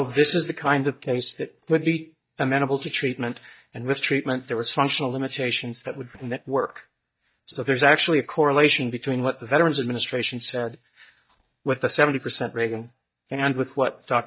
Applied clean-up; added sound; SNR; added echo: neural mask model DeepFilterNet 3.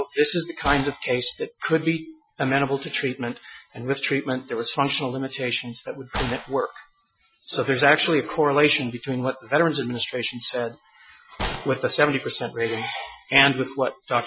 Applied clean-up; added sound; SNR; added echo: classical method Wiener filter.